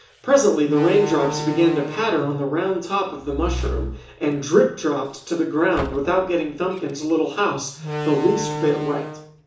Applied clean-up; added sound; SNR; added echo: none; Slam; 10 dB; reverberation time 0.8 s.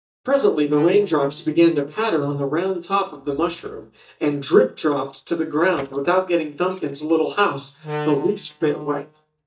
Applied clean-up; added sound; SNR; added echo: neural mask model DeepFilterNet 3.